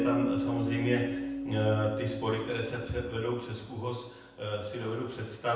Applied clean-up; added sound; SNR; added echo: none; Bass guitar; 4 dB; reverberation time 0.9 s.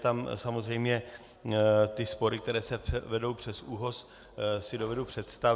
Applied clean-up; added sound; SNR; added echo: none; none; none; none.